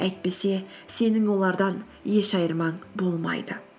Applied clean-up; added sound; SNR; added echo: none; none; none; none.